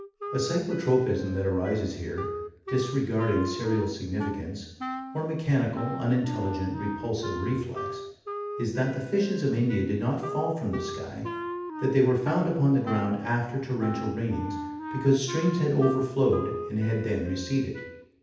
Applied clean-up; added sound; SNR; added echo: none; Wind instrument, woodwind instrument; 10 dB; reverberation time 0.8 s.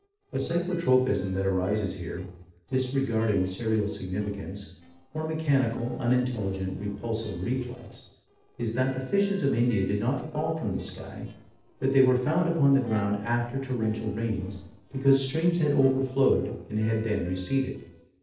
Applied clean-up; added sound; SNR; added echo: neural separator model SepFormer DNS4.